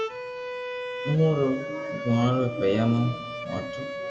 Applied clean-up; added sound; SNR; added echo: none; Bowed string instrument; 7 dB; reverberation time 1.2 s.